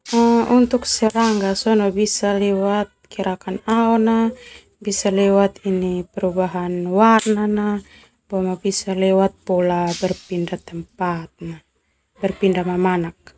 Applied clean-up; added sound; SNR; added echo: none; Shatter; 20 dB; none.